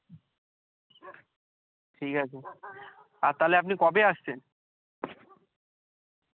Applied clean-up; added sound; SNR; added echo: none; none; none; none.